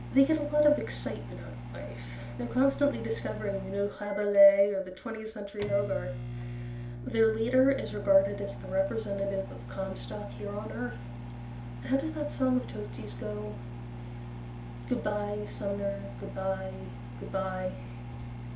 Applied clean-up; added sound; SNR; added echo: none; Microwave oven; 9 dB; reverberation time 0.4 s.